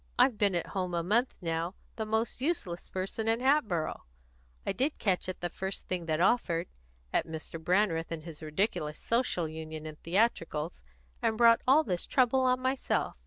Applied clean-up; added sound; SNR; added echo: none; none; none; none.